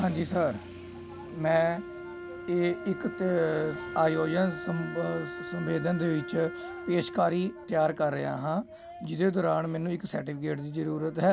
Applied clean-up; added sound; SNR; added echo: none; Wind instrument, woodwind instrument; 13 dB; none.